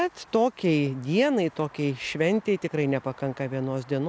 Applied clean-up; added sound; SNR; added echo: none; none; none; none.